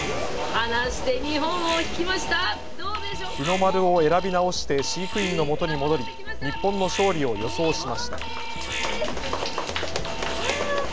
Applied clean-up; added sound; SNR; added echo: none; Alarm; 4 dB; none.